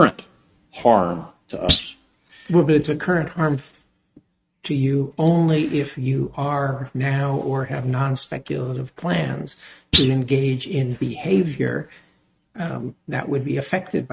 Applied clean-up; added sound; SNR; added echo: neural mask model RNNoise.